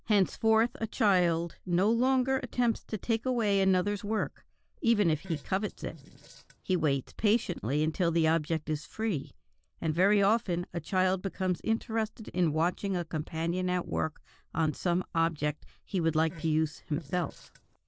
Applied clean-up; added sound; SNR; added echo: neural separator model SepFormer DNS4.